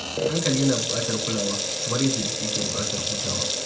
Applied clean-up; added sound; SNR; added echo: none; Sink (filling or washing) / Water tap, faucet; -1 dB; reverberation time 0.4 s.